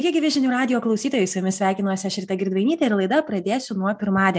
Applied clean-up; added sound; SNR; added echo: none; none; none; none.